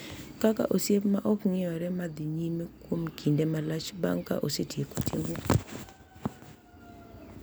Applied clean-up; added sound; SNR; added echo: none; none; none; none.